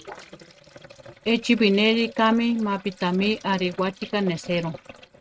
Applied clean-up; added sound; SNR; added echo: neural mask model RNNoise.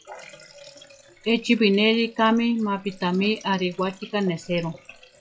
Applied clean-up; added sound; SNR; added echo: classical method log-MMSE.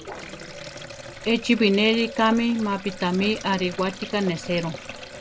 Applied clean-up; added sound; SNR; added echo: none; Sink (filling or washing); 13 dB; none.